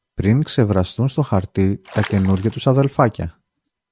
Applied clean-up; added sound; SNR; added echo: none; Water / Splash, splatter; 15 dB; none.